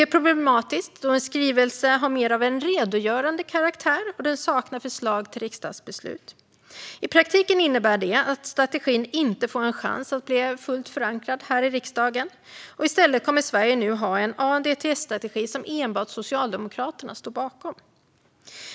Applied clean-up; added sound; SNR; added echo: none; none; none; none.